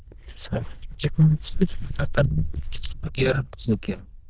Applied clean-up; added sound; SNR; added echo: neural diffusion model UNIVERSE++.